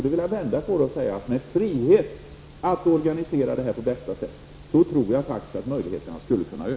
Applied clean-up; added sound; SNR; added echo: none; none; none; none.